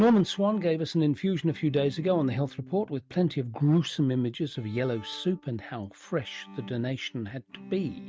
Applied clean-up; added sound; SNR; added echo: neural mask model RNNoise.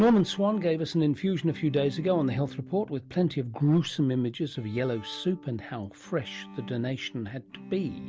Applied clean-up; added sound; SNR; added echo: none; Bowed string instrument; 17 dB; none.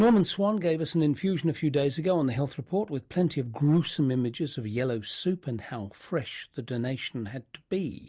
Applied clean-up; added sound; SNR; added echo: none; none; none; none.